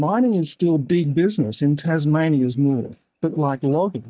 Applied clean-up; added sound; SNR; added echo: neural mask model DeepFilterNet 3.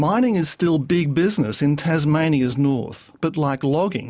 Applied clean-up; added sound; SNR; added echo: none; none; none; none.